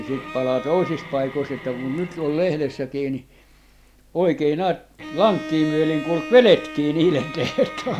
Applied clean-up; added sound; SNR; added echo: none; Bowed string instrument; 14 dB; none.